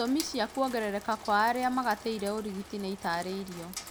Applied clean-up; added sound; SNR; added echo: none; Rain; 15 dB; none.